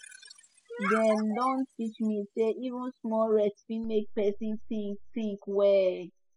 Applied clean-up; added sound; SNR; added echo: classical method spectral subtraction.